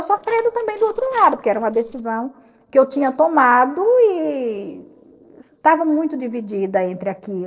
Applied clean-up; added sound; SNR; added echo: neural separator model SepFormer DNS4.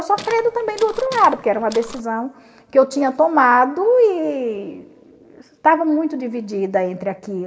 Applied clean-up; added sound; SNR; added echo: none; Walk, footsteps; 16 dB; reverberation time 1.2 s.